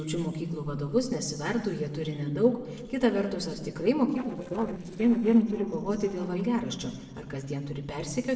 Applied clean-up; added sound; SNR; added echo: neural separator model SepFormer DNS4.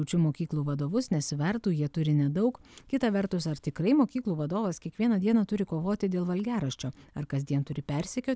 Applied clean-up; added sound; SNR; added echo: none; none; none; none.